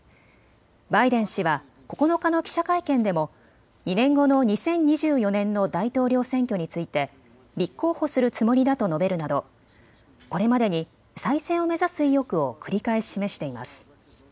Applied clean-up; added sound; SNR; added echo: none; none; none; none.